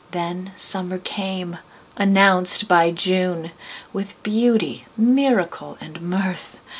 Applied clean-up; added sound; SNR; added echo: none; none; none; none.